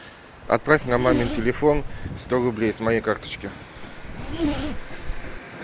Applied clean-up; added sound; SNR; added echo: none; Zipper (clothing); 4 dB; none.